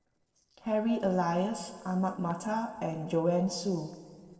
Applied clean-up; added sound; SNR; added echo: neural separator model SepFormer DNS4.